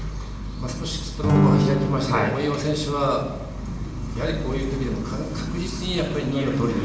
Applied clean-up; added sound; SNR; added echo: none; Acoustic guitar / Strum; -4 dB; reverberation time 0.9 s.